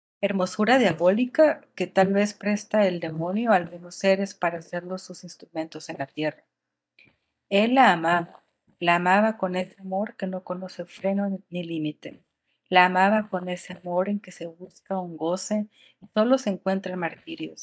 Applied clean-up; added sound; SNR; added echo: neural mask model DeepFilterNet 3.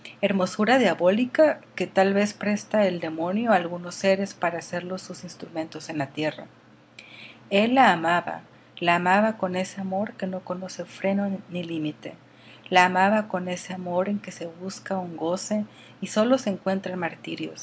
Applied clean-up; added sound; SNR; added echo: none; none; none; none.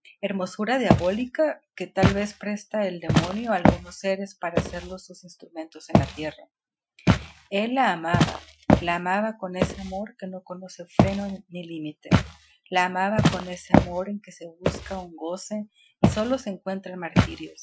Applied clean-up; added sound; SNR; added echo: classical method Wiener filter.